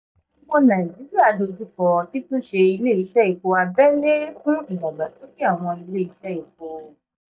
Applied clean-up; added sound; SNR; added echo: neural mask model DeepFilterNet 3.